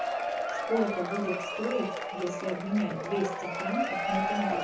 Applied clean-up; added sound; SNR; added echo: none; Applause / Crowd / Cheering; 0 dB; reverberation time 0.6 s.